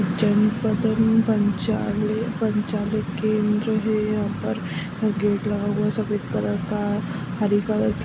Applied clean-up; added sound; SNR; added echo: none; none; none; none.